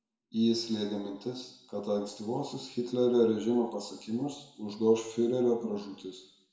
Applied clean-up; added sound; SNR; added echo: none; none; none; reverberation time 0.8 s.